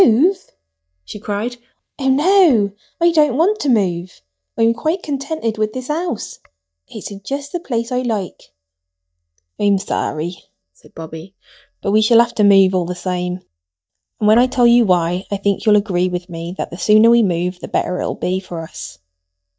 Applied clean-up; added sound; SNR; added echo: neural mask model DeepFilterNet 3.